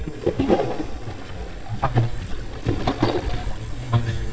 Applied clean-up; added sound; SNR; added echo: neural mask model DeepFilterNet 3.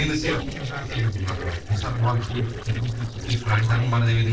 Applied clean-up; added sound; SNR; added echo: neural separator model SepFormer DNS4.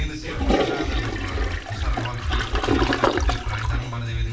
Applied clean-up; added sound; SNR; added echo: none; Toilet flush; 1 dB; reverberation time 0.4 s.